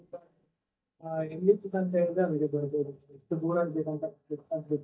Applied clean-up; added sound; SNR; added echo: neural mask model DeepFilterNet 3.